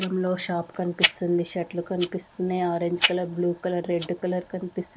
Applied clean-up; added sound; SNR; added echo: neural mask model Resemble Enhance denoiser.